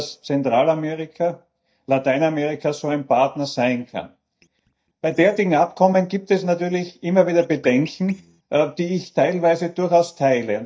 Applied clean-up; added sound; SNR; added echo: neural mask model DeepFilterNet 3.